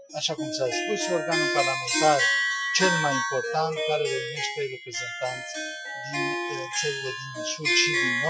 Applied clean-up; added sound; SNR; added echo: classical method Wiener filter.